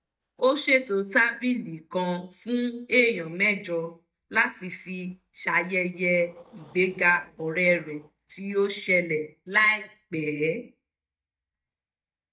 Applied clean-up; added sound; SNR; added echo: neural mask model DeepFilterNet 3.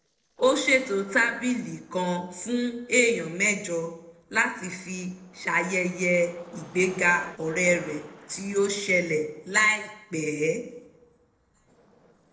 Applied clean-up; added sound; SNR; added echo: neural separator model SepFormer DNS4.